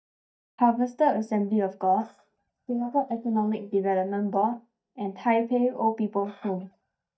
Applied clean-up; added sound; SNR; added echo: neural mask model DeepFilterNet 3.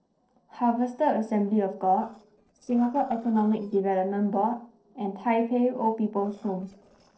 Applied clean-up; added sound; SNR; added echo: neural separator model SepFormer DNS4.